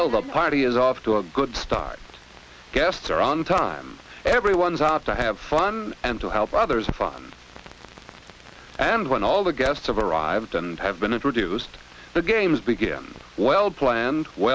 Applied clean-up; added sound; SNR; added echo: none; none; none; none.